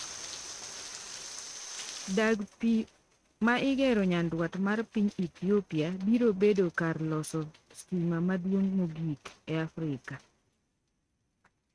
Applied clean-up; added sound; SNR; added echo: neural mask model RNNoise.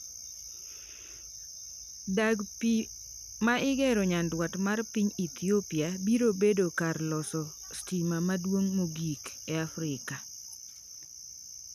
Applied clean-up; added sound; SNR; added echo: none; none; none; none.